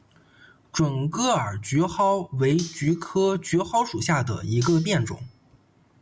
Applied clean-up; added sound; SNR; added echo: none; Cutlery, silverware; 20 dB; none.